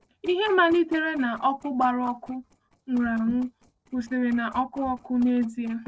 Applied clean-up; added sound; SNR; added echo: neural separator model SepFormer DNS4.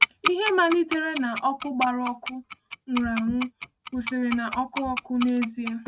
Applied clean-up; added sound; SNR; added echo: neural mask model RNNoise.